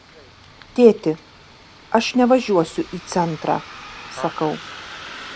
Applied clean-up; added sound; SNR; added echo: none; Bus; 17 dB; none.